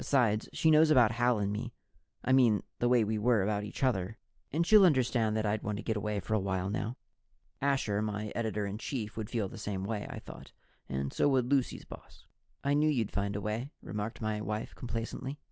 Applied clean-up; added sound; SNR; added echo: none; none; none; none.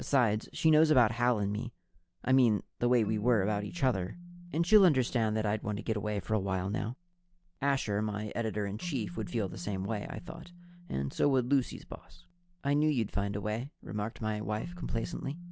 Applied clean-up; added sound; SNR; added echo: none; Keyboard (musical); 17 dB; none.